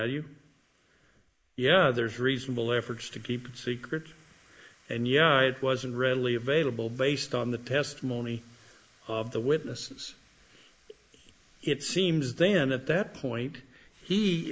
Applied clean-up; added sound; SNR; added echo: neural mask model Resemble Enhance denoiser.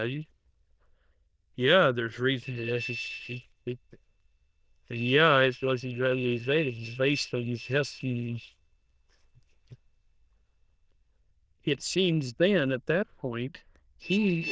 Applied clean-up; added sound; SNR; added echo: neural diffusion model UNIVERSE++.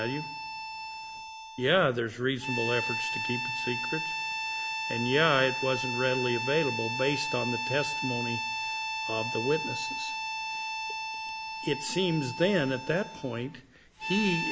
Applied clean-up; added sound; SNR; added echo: none; Harmonica; 3 dB; none.